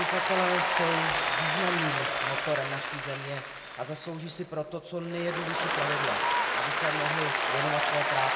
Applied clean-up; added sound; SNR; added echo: none; Applause; -4 dB; reverberation time 1.2 s.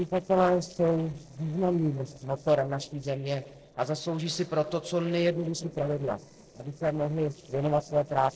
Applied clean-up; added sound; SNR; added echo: neural separator model SepFormer DNS4.